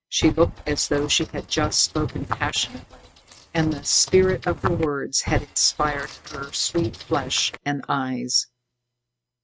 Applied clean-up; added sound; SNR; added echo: neural mask model RNNoise.